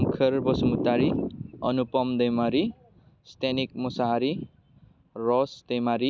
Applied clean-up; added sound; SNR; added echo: none; none; none; none.